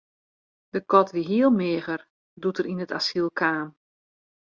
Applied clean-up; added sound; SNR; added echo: none; none; none; none.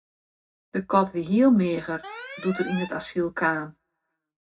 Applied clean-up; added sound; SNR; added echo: none; Alarm; 15 dB; reverberation time 0.4 s.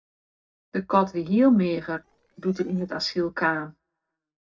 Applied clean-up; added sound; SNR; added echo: neural separator model SepFormer DNS4.